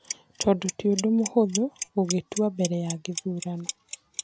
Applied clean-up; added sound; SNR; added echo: none; Clock; 10 dB; none.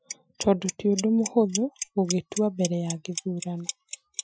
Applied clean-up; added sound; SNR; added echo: classical method Wiener filter.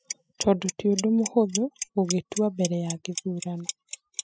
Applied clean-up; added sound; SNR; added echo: classical method spectral subtraction.